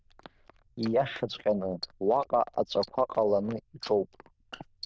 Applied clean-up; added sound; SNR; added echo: neural diffusion model UNIVERSE++.